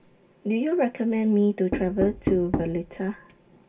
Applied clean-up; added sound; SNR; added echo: none; Knock; 9 dB; reverberation time 0.2 s.